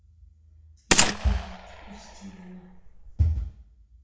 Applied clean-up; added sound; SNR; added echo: none; Gunshot, gunfire; -3 dB; reverberation time 0.6 s.